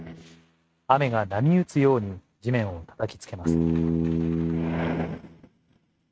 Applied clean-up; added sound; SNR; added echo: neural mask model RNNoise.